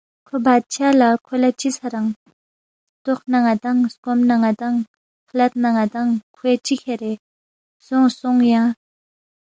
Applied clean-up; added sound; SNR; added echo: none; none; none; none.